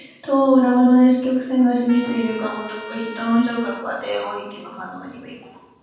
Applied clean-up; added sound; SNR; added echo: none; Trumpet; 19 dB; reverberation time 1.2 s.